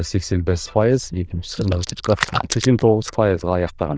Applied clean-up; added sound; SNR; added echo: neural diffusion model UNIVERSE++.